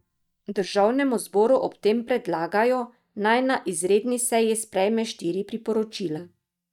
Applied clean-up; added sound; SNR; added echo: neural mask model DeepFilterNet 3.